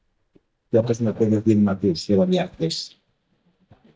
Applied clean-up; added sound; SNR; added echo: neural mask model DeepFilterNet 3.